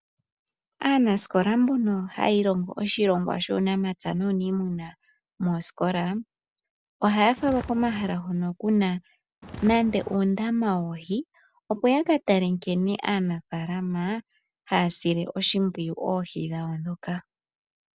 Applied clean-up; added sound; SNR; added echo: none; Walk, footsteps; 13 dB; none.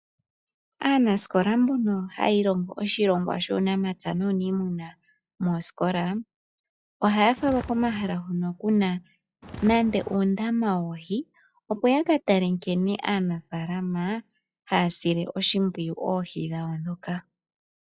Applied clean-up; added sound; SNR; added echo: classical method log-MMSE.